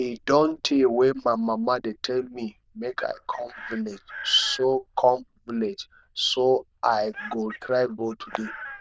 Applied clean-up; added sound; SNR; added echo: neural diffusion model UNIVERSE++.